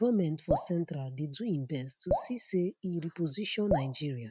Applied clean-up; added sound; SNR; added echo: neural mask model RNNoise.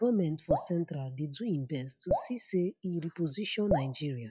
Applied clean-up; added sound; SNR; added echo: classical method log-MMSE.